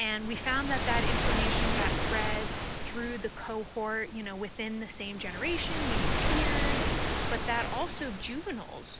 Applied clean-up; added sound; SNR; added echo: none; Waves, surf; -4 dB; none.